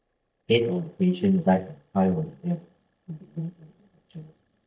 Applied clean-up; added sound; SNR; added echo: neural mask model DeepFilterNet 3.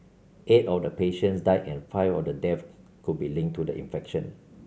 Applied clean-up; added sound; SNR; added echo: none; none; none; none.